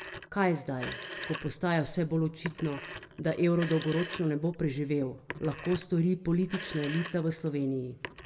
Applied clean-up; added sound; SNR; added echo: none; Telephone; 13 dB; reverberation time 1.2 s.